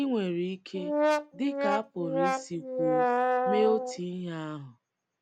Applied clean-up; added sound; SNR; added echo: none; Brass instrument; -3 dB; none.